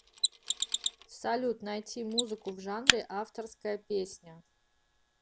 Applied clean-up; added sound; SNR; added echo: none; Mechanisms; -1 dB; none.